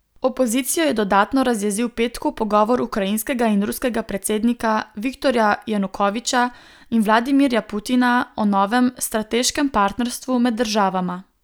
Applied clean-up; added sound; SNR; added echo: none; none; none; none.